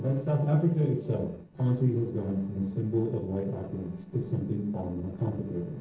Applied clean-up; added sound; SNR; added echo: neural separator model SepFormer DNS4.